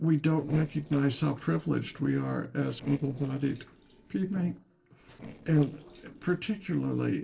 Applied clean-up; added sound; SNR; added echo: neural separator model SepFormer DNS4.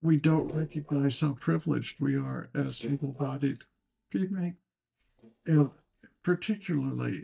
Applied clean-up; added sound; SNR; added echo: neural mask model DeepFilterNet 3.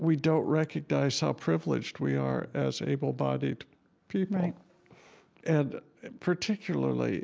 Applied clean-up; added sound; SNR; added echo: none; none; none; none.